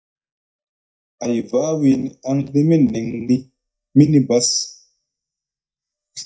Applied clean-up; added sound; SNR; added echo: neural mask model DeepFilterNet 3.